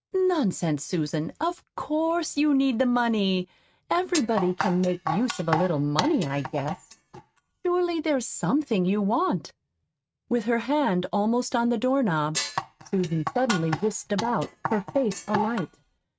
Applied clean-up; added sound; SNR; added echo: neural mask model RNNoise.